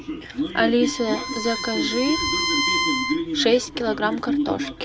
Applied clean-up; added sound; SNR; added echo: none; Bowed string instrument; 4 dB; none.